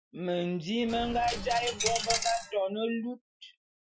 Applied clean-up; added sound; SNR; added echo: classical method Wiener filter.